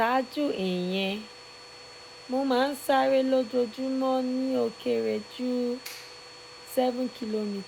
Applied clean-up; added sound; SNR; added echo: none; Clapping + Domestic sounds, home sounds; 18 dB; none.